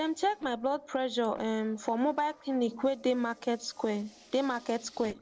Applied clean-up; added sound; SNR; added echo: neural separator model SepFormer DNS4.